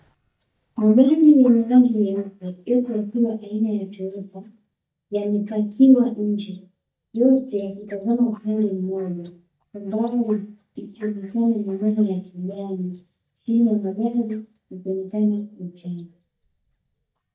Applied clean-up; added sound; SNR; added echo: neural mask model DeepFilterNet 3.